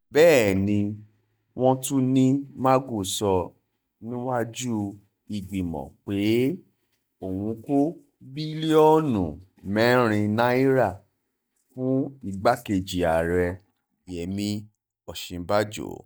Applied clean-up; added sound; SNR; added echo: neural mask model DeepFilterNet 3.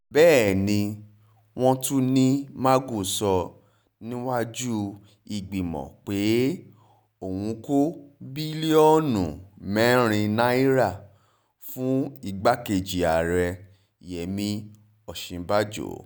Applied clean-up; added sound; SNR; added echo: none; none; none; none.